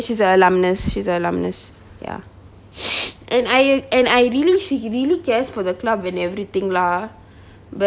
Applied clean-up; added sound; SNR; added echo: none; none; none; none.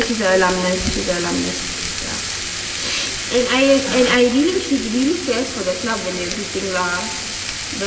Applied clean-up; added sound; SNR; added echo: none; Frying (food); 6 dB; reverberation time 1.9 s.